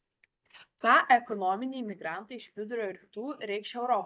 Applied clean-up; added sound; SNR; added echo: neural mask model DeepFilterNet 3.